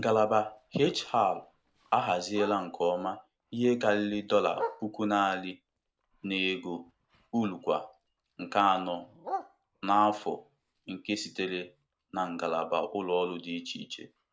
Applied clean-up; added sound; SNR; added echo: none; Bark; 17 dB; none.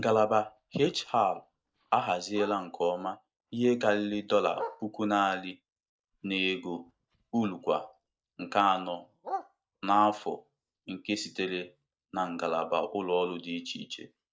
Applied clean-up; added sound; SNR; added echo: neural mask model DeepFilterNet 3.